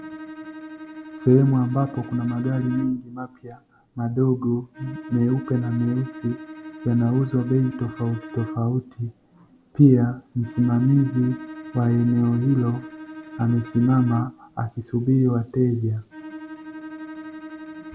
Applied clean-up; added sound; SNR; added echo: none; Bowed string instrument; 16 dB; none.